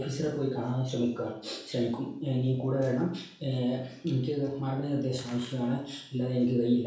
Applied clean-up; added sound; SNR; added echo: none; none; none; reverberation time 0.7 s.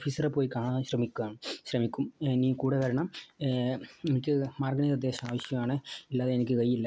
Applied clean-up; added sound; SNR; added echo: none; none; none; none.